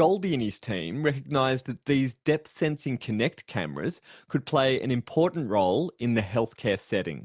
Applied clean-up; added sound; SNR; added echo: none; none; none; none.